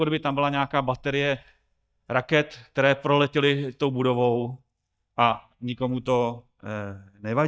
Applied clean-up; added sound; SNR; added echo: neural mask model DeepFilterNet 3.